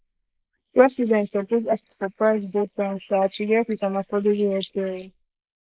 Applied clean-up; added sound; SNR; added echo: neural mask model Resemble Enhance denoiser.